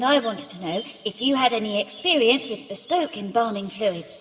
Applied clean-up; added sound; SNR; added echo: none; none; none; reverberation time 1.5 s.